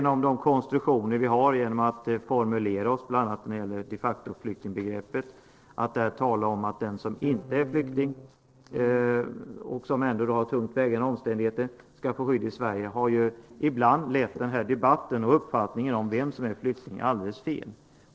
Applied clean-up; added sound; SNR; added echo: neural separator model SepFormer DNS4.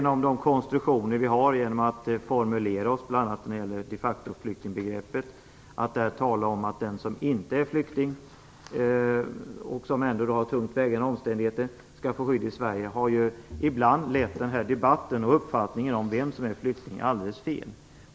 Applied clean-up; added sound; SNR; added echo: none; none; none; none.